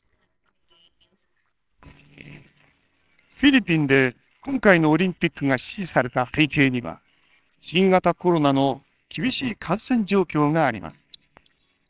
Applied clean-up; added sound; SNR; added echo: neural separator model SepFormer WHAMR!.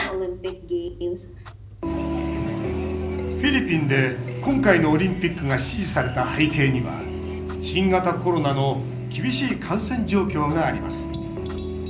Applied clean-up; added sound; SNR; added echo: none; Clock; 19 dB; reverberation time 0.5 s.